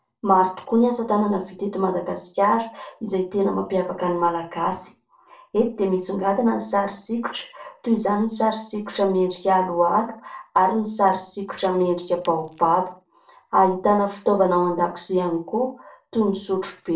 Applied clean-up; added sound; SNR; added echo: neural separator model SepFormer DNS4.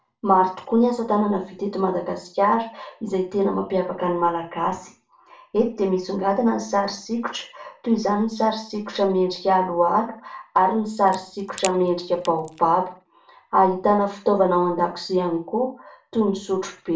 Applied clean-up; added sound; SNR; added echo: none; Crack; 16 dB; reverberation time 0.3 s.